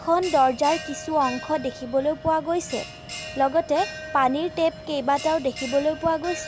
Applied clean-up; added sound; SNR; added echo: none; Bell; 13 dB; none.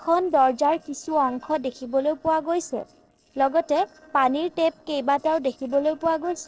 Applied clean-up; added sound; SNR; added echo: neural separator model SepFormer DNS4.